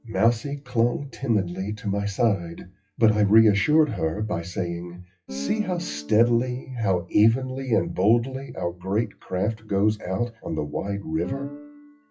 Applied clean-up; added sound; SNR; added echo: classical method WPE with log-MMSE.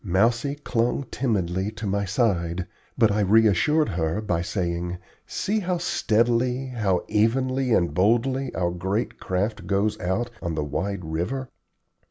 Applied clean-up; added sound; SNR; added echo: none; none; none; none.